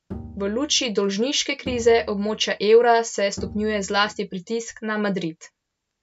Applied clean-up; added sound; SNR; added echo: none; Bowed string instrument; 18 dB; none.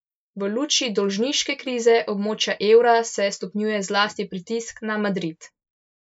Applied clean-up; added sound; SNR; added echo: neural mask model Resemble Enhance denoiser.